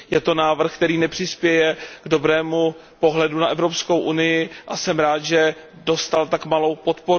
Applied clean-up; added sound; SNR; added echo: none; none; none; none.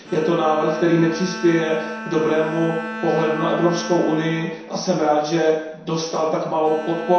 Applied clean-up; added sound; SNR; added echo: none; Bowed string instrument; 12 dB; reverberation time 0.7 s.